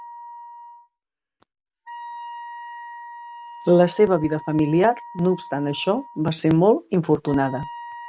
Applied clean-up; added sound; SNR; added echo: none; Wind instrument, woodwind instrument; 16 dB; none.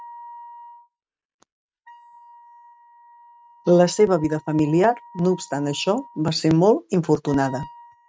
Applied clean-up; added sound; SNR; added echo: neural mask model RNNoise.